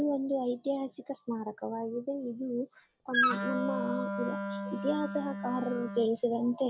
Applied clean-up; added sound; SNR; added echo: none; Wind instrument, woodwind instrument; 1 dB; none.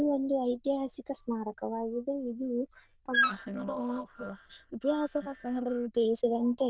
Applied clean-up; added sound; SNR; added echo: neural diffusion model UNIVERSE++.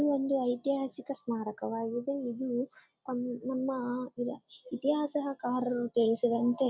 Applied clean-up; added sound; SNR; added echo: none; none; none; none.